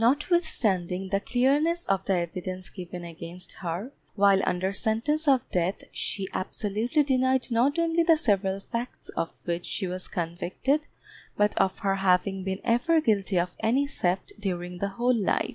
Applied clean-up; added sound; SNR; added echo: none; none; none; none.